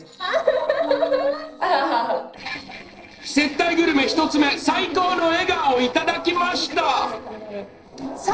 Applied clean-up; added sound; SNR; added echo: neural separator model SepFormer DNS4.